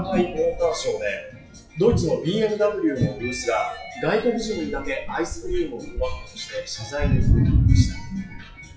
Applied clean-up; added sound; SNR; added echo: classical method WPE with log-MMSE.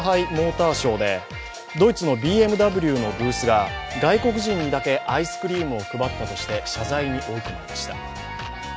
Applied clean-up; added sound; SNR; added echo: none; none; none; none.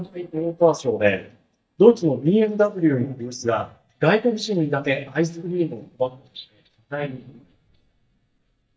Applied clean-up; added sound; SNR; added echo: neural mask model DeepFilterNet 3.